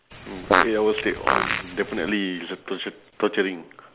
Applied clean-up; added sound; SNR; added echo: none; Fart; -2 dB; none.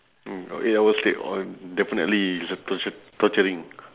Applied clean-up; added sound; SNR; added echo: none; none; none; none.